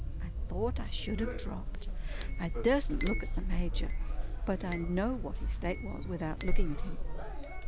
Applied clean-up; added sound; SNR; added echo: none; Chink, clink; -4 dB; none.